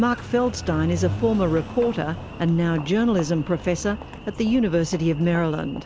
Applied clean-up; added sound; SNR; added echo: none; Engine; 11 dB; none.